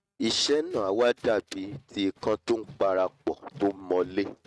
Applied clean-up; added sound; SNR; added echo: neural mask model RNNoise.